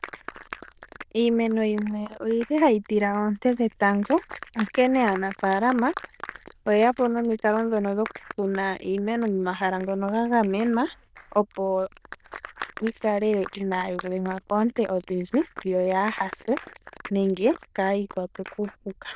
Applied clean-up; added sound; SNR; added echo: neural diffusion model UNIVERSE++.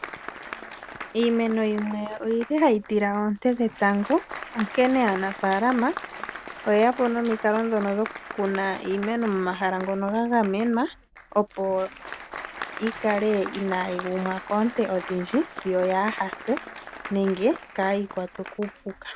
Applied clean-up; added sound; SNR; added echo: none; Applause; 13 dB; none.